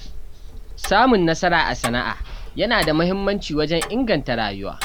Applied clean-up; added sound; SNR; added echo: none; Tick-tock; 10 dB; none.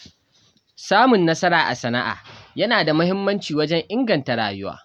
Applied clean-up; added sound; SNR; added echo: none; none; none; none.